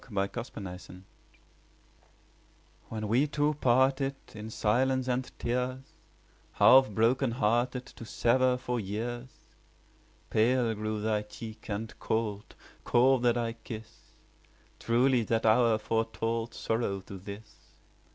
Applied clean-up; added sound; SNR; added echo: none; none; none; none.